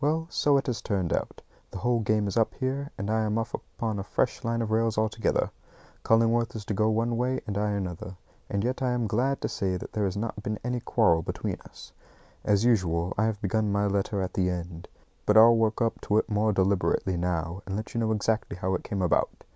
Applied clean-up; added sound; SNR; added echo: none; none; none; none.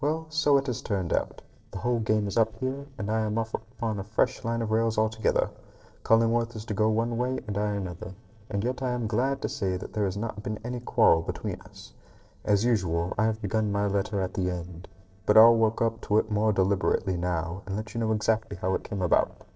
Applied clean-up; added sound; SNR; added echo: neural separator model SepFormer DNS4.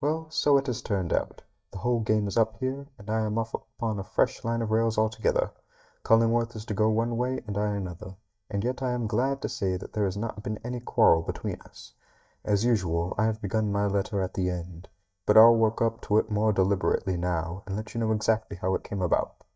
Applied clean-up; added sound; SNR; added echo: neural mask model DeepFilterNet 3.